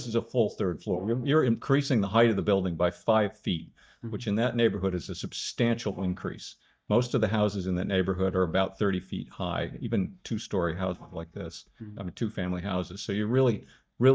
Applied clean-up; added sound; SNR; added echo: neural mask model DeepFilterNet 3.